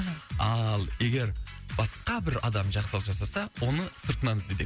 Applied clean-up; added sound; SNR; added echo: none; none; none; none.